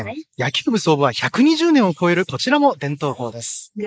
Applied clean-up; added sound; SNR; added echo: neural mask model Resemble Enhance denoiser.